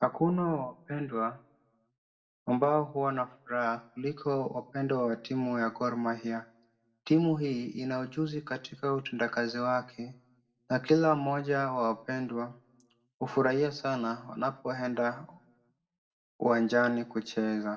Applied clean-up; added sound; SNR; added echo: none; none; none; reverberation time 0.4 s.